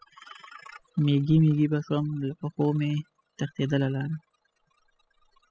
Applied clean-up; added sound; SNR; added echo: classical method spectral subtraction.